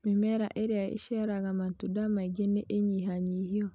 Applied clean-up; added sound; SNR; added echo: none; none; none; none.